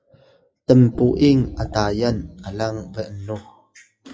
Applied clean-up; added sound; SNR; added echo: classical method WPE with log-MMSE.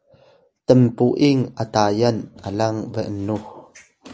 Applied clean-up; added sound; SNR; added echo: none; none; none; none.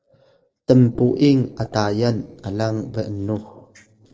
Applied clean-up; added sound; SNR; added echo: neural separator model SepFormer DNS4.